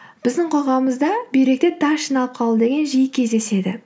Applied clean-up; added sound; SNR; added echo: none; none; none; none.